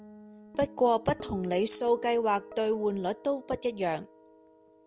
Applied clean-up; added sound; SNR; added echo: none; Guitar; 19 dB; none.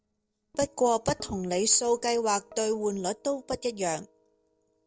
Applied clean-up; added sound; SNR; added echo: neural separator model SepFormer DNS4.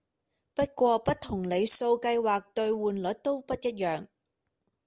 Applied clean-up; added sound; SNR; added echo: none; none; none; none.